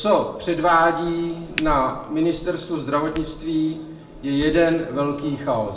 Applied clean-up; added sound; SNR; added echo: none; Crack; 16 dB; reverberation time 0.8 s.